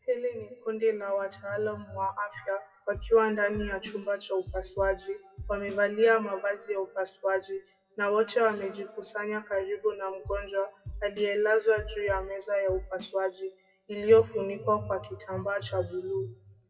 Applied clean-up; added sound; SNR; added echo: classical method WPE with log-MMSE.